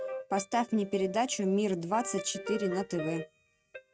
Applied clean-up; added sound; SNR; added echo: neural mask model RNNoise.